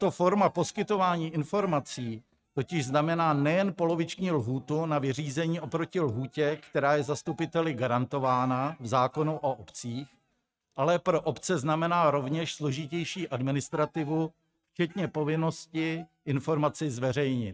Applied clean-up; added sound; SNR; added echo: neural mask model RNNoise.